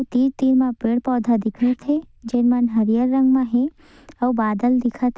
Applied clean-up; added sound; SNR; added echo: neural diffusion model UNIVERSE++.